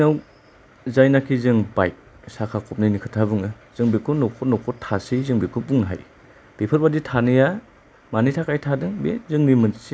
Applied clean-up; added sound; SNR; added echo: none; none; none; none.